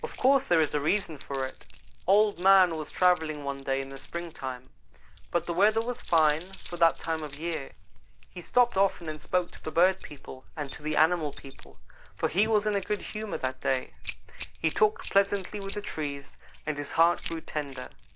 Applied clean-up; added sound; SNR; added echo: none; Keys jangling; 7 dB; none.